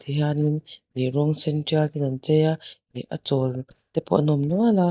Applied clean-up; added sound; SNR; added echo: neural mask model DeepFilterNet 3.